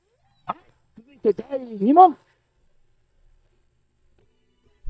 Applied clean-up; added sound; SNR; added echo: neural mask model DeepFilterNet 3.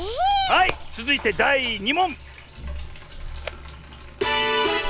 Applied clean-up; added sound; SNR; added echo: none; Sink (filling or washing); 11 dB; none.